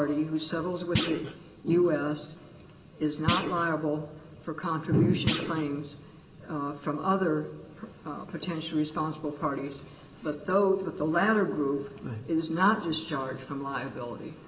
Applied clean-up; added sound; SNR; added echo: none; Thump, thud; 6 dB; reverberation time 2.9 s.